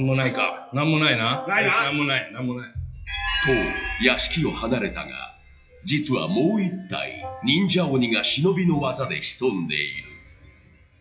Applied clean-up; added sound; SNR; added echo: classical method WPE with log-MMSE.